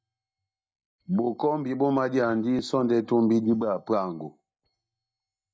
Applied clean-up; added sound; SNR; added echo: neural mask model DeepFilterNet 3.